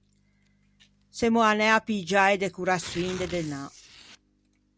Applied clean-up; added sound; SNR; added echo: none; Tearing; 20 dB; none.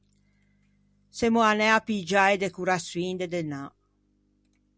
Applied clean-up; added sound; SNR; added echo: none; none; none; none.